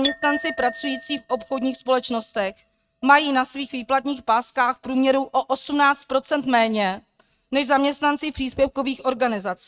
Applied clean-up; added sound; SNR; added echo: neural mask model RNNoise.